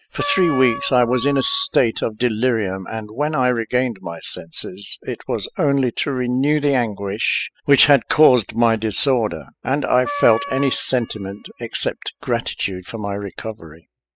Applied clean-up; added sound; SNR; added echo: classical method spectral subtraction.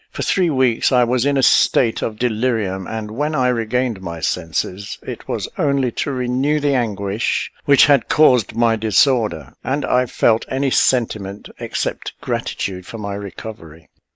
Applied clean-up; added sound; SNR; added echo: neural mask model Resemble Enhance denoiser.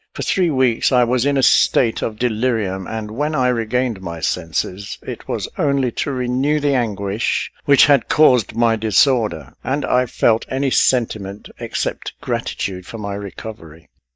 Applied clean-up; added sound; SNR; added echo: neural mask model DeepFilterNet 3.